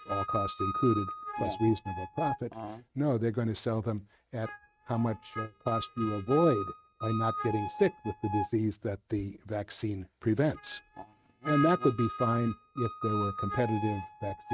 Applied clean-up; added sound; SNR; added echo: neural mask model RNNoise.